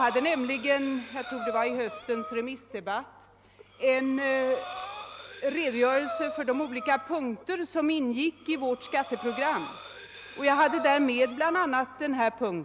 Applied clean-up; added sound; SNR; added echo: none; Breathing; 12 dB; none.